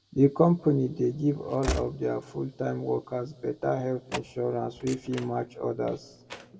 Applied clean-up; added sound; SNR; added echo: none; Slam / Train; 13 dB; reverberation time 1.0 s.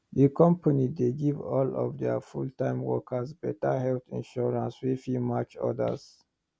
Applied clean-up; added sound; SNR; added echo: none; none; none; none.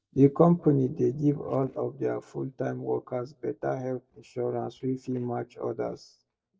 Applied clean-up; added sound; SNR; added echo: neural mask model DeepFilterNet 3.